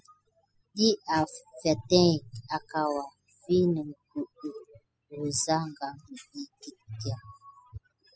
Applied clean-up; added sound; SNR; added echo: classical method spectral subtraction.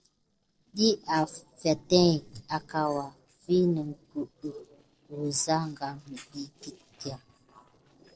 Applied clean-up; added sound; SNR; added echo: neural separator model SepFormer DNS4.